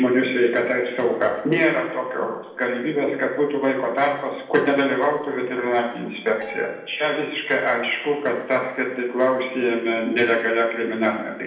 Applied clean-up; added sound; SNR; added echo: neural separator model SepFormer DNS4.